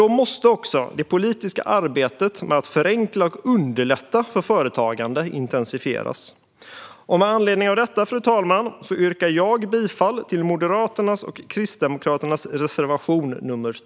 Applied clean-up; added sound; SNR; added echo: none; none; none; none.